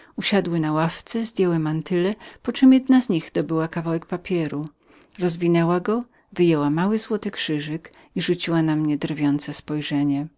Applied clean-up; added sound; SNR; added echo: none; none; none; none.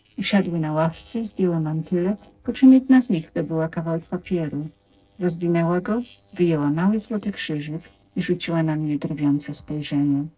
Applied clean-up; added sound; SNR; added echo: neural separator model SepFormer DNS4.